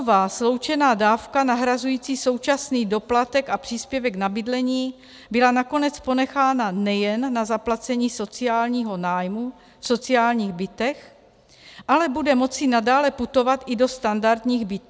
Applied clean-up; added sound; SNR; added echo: none; none; none; none.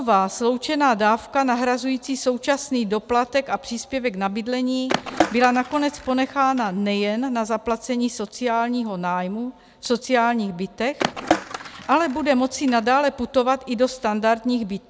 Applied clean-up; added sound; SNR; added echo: none; Skateboard; 6 dB; none.